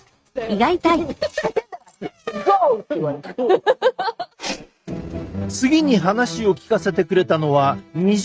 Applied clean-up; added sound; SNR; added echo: neural mask model RNNoise.